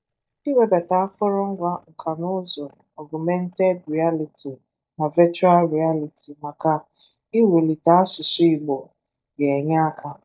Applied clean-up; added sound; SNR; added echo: neural mask model DeepFilterNet 3.